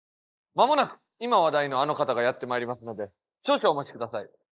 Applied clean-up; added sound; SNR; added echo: neural mask model Resemble Enhance denoiser.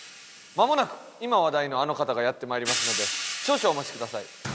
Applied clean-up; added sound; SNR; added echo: none; Hi-hat; 8 dB; none.